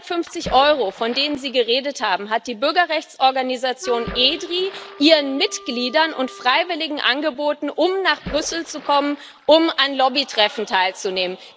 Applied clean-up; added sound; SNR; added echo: none; Wind instrument, woodwind instrument + Splash, splatter; 17 dB; none.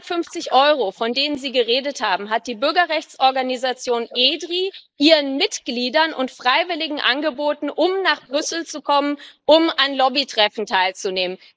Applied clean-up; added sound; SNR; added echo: neural mask model Resemble Enhance denoiser.